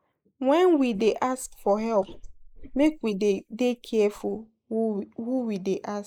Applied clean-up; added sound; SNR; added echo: neural mask model Resemble Enhance denoiser.